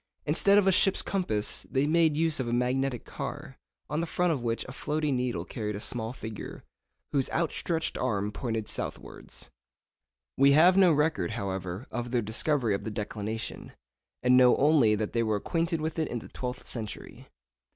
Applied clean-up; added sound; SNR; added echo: none; none; none; none.